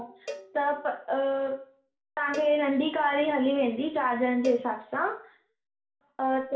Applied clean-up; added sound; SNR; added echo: none; Cowbell; 19 dB; reverberation time 0.4 s.